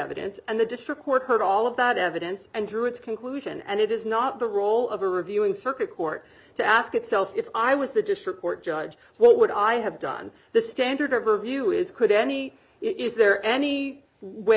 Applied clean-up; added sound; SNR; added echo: none; none; none; none.